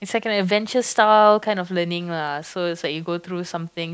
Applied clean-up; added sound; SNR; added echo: none; none; none; none.